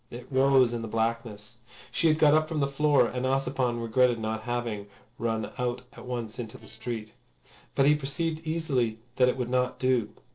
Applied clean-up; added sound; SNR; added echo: neural separator model SepFormer DNS4.